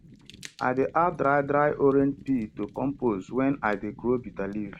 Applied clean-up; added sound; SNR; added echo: neural mask model RNNoise.